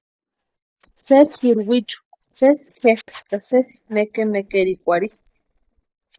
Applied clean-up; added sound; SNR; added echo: neural mask model DeepFilterNet 3.